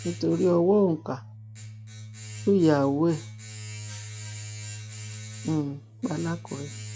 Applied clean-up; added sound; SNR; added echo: none; Domestic sounds, home sounds; 11 dB; none.